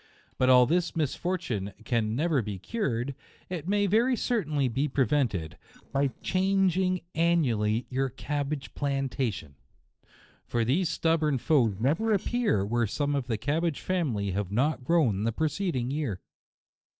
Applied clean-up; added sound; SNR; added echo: neural separator model SepFormer DNS4.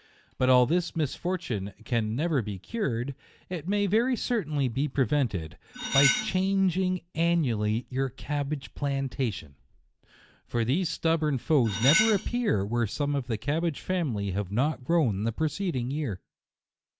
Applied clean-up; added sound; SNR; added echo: none; Cutlery, silverware; 2 dB; none.